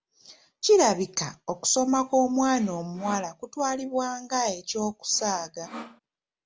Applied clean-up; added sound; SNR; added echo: none; Sawing; 18 dB; none.